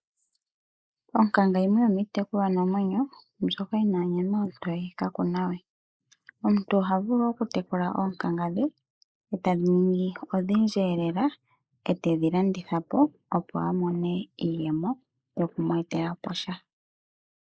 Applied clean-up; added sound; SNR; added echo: neural mask model Resemble Enhance denoiser.